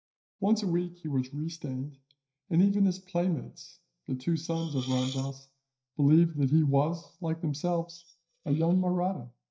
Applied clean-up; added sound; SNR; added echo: neural mask model DeepFilterNet 3.